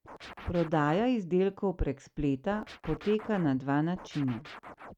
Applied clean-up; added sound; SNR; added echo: neural mask model RNNoise.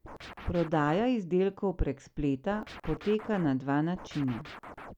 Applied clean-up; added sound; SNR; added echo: none; Scratching (performance technique); 15 dB; none.